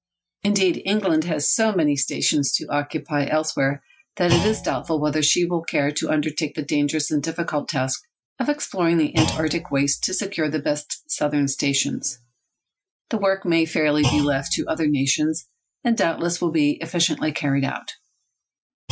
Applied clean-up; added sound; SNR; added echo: classical method Wiener filter.